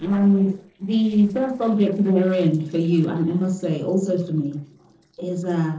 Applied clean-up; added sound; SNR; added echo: neural separator model SepFormer DNS4.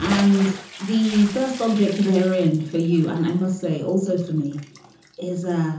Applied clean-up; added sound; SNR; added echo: none; Bathtub (filling or washing) / Splash, splatter; 16 dB; reverberation time 0.6 s.